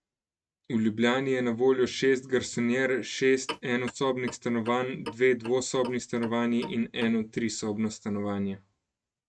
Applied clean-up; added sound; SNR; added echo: neural mask model RNNoise.